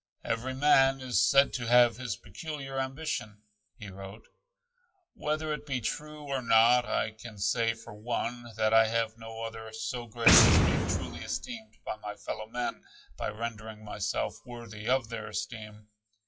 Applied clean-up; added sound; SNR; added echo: classical method WPE with log-MMSE.